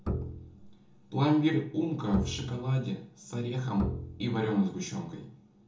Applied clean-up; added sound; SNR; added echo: none; Bowed string instrument; 7 dB; reverberation time 0.8 s.